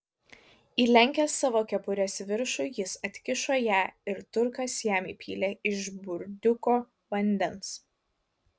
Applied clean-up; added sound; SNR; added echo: none; none; none; none.